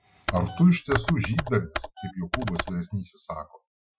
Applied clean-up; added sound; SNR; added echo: classical method Wiener filter.